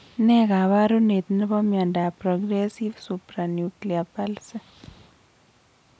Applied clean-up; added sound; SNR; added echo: none; none; none; none.